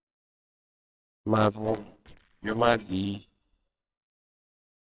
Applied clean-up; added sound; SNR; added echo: neural separator model SepFormer WHAMR!.